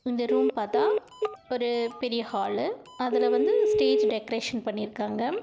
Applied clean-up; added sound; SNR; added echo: none; Telephone; -1 dB; none.